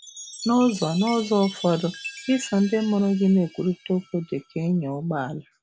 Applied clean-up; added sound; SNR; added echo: none; Chime; 17 dB; none.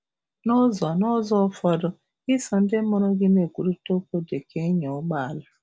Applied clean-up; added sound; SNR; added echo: none; none; none; none.